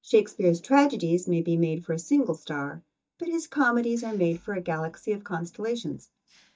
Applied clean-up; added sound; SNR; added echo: neural mask model DeepFilterNet 3.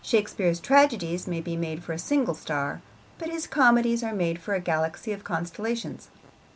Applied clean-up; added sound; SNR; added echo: none; none; none; none.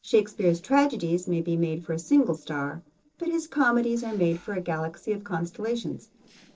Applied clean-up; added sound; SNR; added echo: neural separator model SepFormer DNS4.